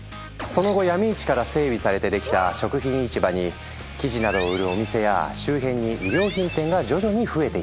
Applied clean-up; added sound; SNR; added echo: none; none; none; none.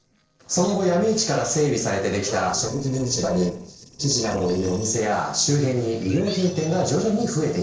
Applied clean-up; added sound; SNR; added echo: neural separator model SepFormer DNS4.